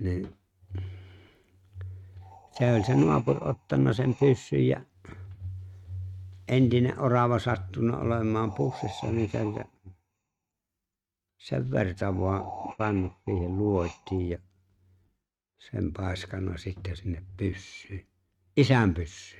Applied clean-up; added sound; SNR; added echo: neural mask model RNNoise.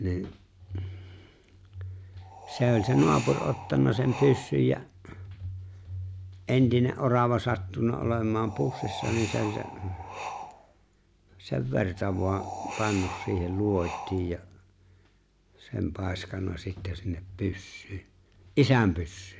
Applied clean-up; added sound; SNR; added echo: none; Wind; 11 dB; none.